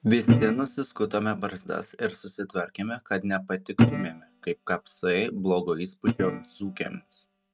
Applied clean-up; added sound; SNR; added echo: neural mask model RNNoise.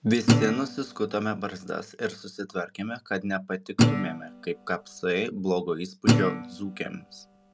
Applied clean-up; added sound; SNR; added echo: none; Guitar; -3 dB; none.